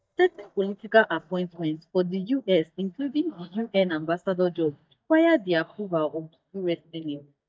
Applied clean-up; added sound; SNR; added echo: neural mask model DeepFilterNet 3.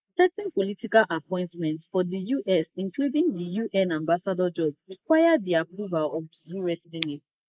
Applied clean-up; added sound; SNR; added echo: neural mask model Resemble Enhance denoiser.